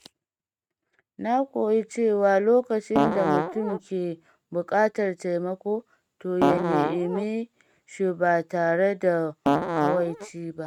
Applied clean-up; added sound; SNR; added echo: neural mask model RNNoise.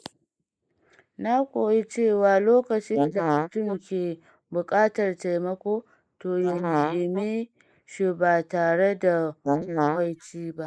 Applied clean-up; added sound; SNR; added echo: neural mask model Resemble Enhance denoiser.